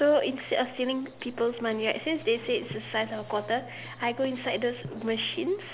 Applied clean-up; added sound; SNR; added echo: none; Sliding door + Hi-hat; 19 dB; none.